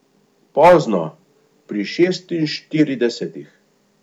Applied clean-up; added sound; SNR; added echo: none; none; none; none.